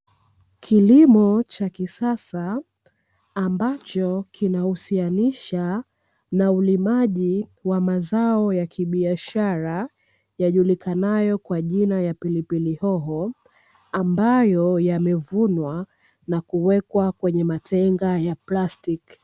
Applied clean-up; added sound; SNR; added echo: none; none; none; none.